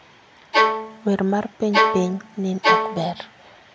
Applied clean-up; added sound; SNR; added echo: none; Bowed string instrument; -4 dB; none.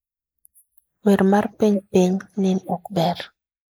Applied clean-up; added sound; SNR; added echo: neural mask model Resemble Enhance denoiser.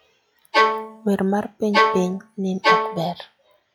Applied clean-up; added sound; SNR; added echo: classical method log-MMSE.